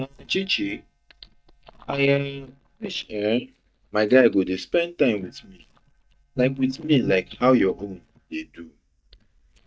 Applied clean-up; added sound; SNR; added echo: neural mask model DeepFilterNet 3.